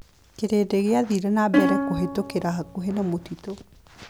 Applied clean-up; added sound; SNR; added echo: none; Plucked string instrument; 1 dB; none.